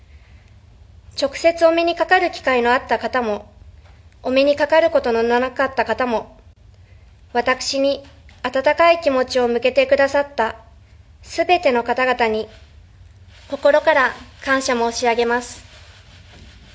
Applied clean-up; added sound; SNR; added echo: none; none; none; none.